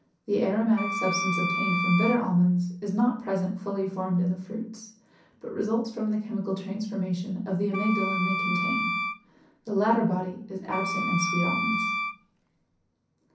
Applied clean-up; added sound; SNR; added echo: none; Wind instrument, woodwind instrument; 3 dB; reverberation time 0.6 s.